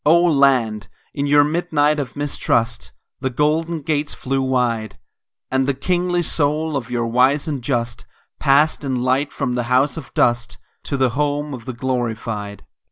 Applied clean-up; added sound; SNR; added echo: none; none; none; none.